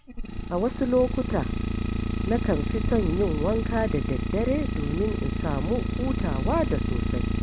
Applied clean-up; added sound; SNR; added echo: none; Idling; -1 dB; none.